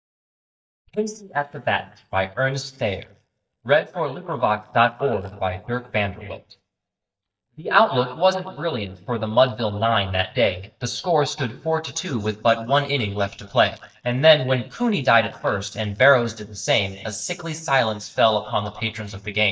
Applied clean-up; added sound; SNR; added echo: neural mask model DeepFilterNet 3.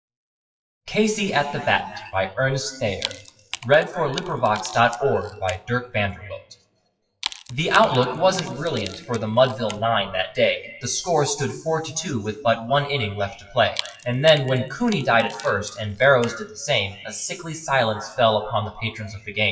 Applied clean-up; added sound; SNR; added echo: classical method WPE with log-MMSE.